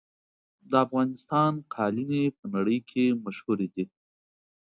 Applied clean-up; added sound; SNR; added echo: none; none; none; none.